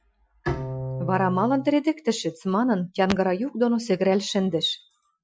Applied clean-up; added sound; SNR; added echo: classical method Wiener filter.